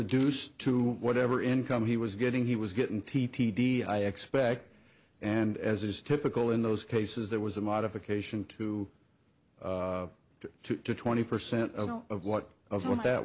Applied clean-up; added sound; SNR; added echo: none; none; none; none.